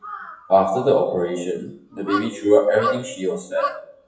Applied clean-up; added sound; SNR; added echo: classical method WPE with log-MMSE.